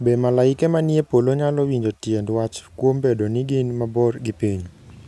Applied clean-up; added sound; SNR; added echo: none; none; none; none.